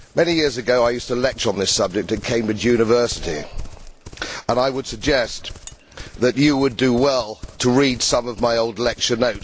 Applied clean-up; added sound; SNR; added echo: none; Livestock, farm animals, working animals; 20 dB; none.